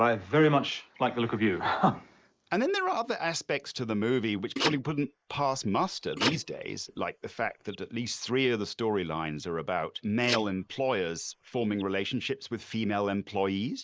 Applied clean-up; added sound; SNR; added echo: neural mask model Resemble Enhance denoiser.